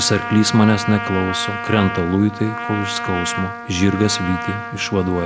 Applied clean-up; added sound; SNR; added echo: none; Trumpet; 7 dB; none.